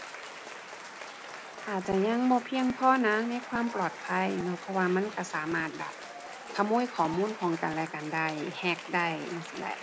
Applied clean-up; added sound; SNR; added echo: none; Applause / Cheering; 12 dB; none.